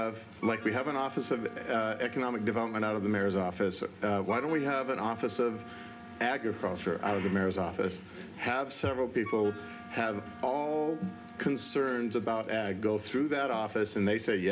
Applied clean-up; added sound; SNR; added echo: none; Wind instrument, woodwind instrument; 17 dB; reverberation time 0.3 s.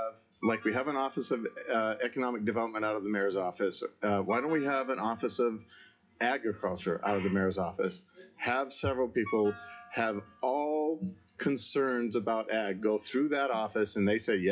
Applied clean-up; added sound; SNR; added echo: classical method WPE with log-MMSE.